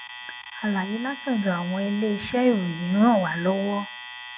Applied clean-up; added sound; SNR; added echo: none; Alarm; 14 dB; none.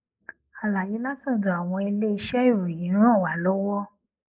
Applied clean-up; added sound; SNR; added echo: neural mask model Resemble Enhance denoiser.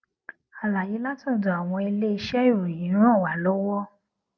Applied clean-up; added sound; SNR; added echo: none; none; none; none.